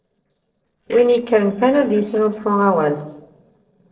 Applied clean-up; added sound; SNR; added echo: neural separator model SepFormer DNS4.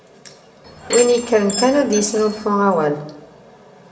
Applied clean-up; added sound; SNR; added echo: none; Door / Chime; 9 dB; reverberation time 0.6 s.